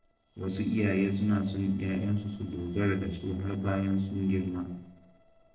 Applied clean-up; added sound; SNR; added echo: neural separator model SepFormer DNS4.